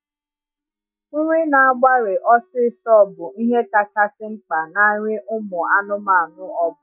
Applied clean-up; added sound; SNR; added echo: neural mask model DeepFilterNet 3.